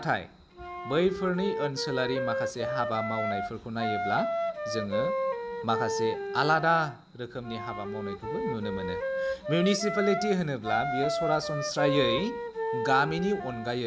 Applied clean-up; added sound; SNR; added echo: none; Wind instrument, woodwind instrument; 2 dB; none.